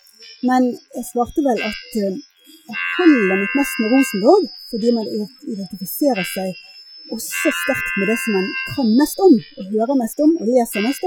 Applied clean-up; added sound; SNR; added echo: classical method Wiener filter.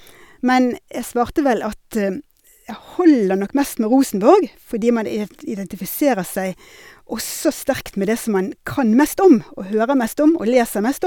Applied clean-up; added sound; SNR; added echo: none; none; none; none.